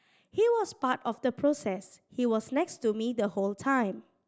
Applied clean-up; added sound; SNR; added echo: none; none; none; none.